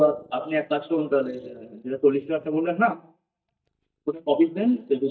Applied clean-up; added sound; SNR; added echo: neural mask model DeepFilterNet 3.